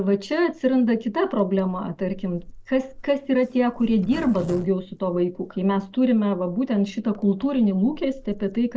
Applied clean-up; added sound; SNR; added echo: none; Zipper (clothing); 20 dB; none.